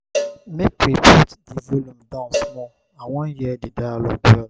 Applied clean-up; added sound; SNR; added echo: none; Cowbell; 13 dB; none.